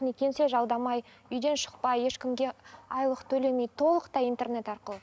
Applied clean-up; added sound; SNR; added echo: none; none; none; none.